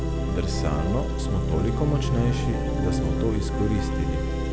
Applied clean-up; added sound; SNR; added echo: none; Engine + Organ; -3 dB; none.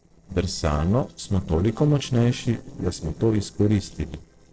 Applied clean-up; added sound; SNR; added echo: neural separator model SepFormer DNS4.